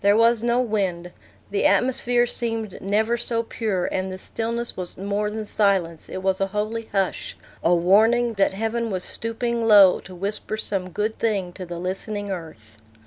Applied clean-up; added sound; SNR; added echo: none; none; none; none.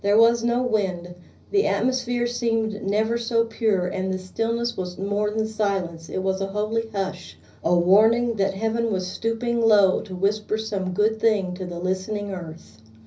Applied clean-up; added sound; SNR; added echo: none; none; none; reverberation time 0.5 s.